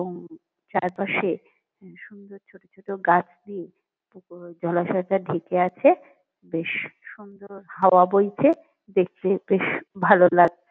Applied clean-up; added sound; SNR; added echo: none; none; none; none.